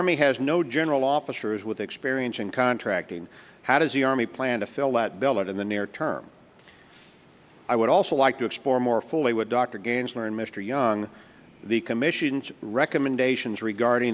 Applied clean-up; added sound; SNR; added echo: none; none; none; none.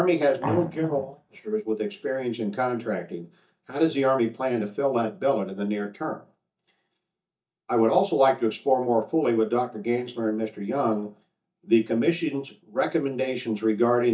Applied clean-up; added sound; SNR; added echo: neural mask model DeepFilterNet 3.